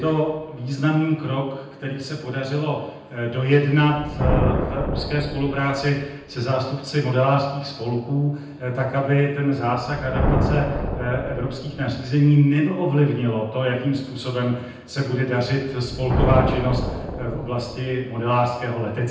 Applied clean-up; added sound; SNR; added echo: none; Thunder; 6 dB; reverberation time 0.9 s.